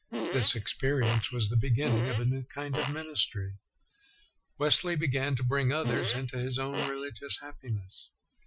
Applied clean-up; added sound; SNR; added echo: classical method Wiener filter.